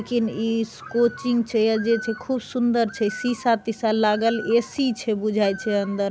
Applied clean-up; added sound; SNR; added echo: none; Bird; 18 dB; none.